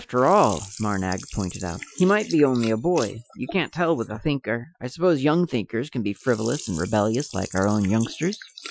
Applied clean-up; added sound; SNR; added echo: classical method Wiener filter.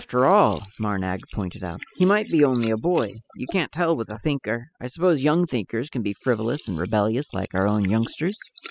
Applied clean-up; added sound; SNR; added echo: classical method spectral subtraction.